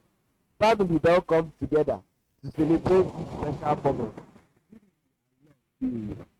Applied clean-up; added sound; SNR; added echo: neural mask model RNNoise.